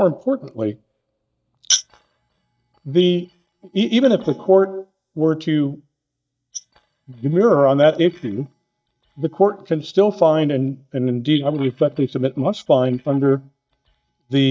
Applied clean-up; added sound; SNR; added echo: neural mask model DeepFilterNet 3.